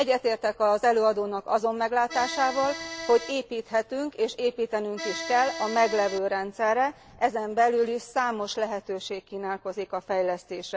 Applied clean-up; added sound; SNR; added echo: none; Accordion; 9 dB; none.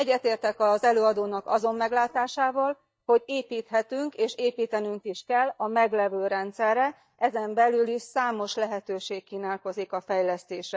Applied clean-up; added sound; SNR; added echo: neural mask model DeepFilterNet 3.